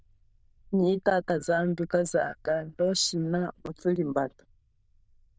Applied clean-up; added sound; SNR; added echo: neural diffusion model UNIVERSE++.